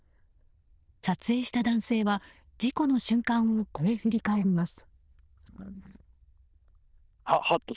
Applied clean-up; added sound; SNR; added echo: neural diffusion model UNIVERSE++.